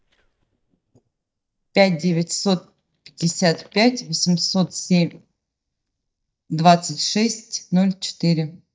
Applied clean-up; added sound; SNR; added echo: neural mask model DeepFilterNet 3.